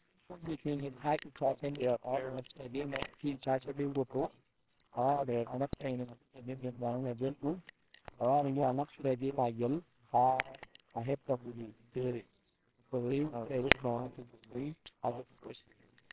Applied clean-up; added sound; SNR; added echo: neural separator model SepFormer WHAMR!.